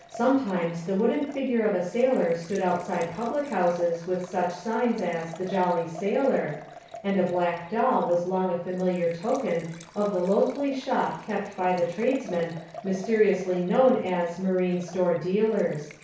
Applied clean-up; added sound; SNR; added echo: none; Liquid; 20 dB; reverberation time 0.6 s.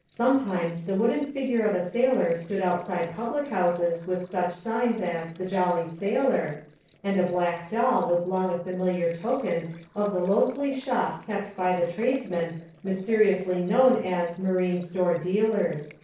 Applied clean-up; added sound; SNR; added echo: neural separator model SepFormer DNS4.